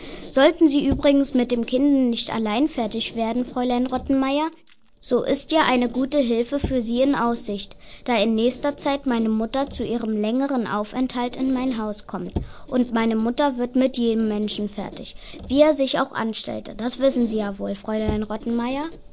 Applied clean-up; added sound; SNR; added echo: none; Squeak; 15 dB; none.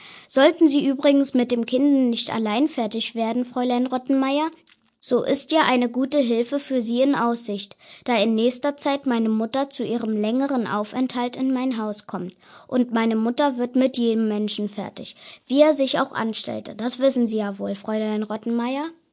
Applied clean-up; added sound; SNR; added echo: none; none; none; none.